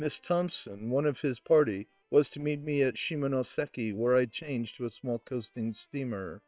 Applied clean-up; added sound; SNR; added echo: neural separator model SepFormer WHAM!.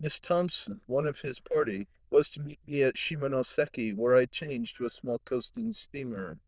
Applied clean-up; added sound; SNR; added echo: neural diffusion model UNIVERSE++.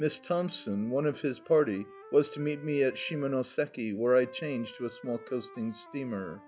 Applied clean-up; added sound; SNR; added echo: none; Wind instrument, woodwind instrument; 20 dB; none.